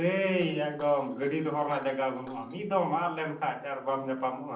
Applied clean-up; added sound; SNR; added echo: neural separator model SepFormer DNS4.